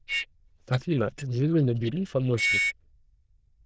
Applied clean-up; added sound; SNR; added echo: neural diffusion model UNIVERSE++.